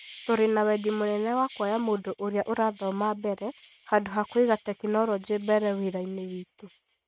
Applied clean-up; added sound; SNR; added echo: neural mask model RNNoise.